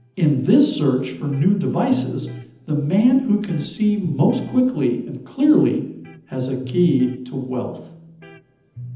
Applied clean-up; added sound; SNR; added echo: none; Electric guitar; 17 dB; reverberation time 0.8 s.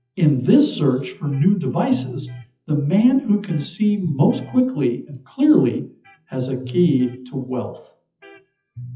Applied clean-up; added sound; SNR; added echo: classical method WPE with log-MMSE.